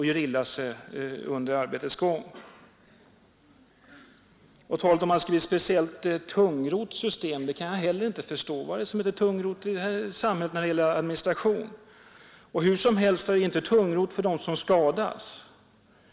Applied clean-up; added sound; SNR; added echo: none; none; none; none.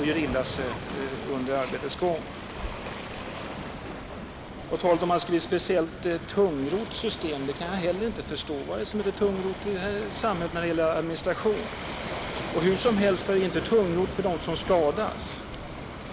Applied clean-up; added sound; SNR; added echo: none; Waves, surf; 8 dB; none.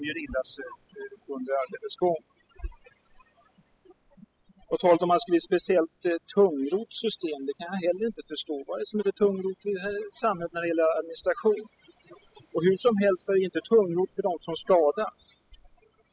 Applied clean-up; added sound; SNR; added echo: classical method spectral subtraction.